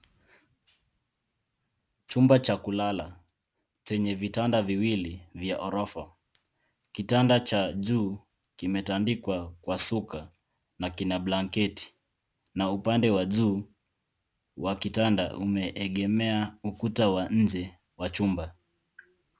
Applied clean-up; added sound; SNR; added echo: none; none; none; none.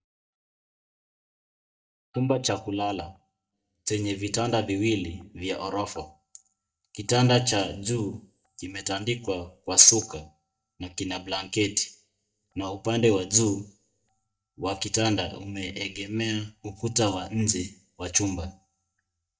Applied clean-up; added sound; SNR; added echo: neural mask model DeepFilterNet 3.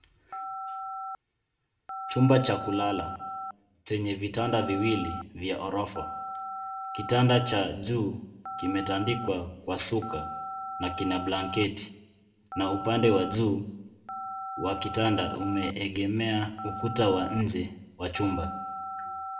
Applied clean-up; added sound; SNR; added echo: none; Telephone; 10 dB; reverberation time 0.6 s.